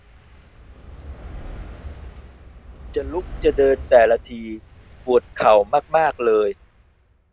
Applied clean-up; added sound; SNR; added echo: none; Fire; 16 dB; none.